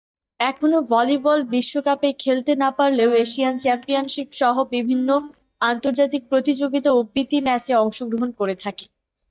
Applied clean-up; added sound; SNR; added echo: neural mask model DeepFilterNet 3.